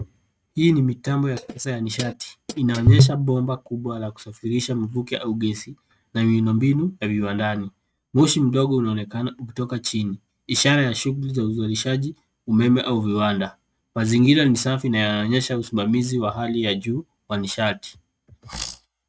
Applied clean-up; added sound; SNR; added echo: neural mask model RNNoise.